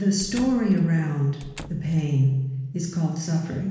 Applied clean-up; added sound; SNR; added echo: none; Squeak / Slam / Wood; 19 dB; reverberation time 1.1 s.